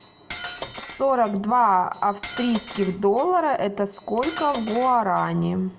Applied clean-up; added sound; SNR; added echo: none; Cutlery, silverware; 12 dB; reverberation time 0.7 s.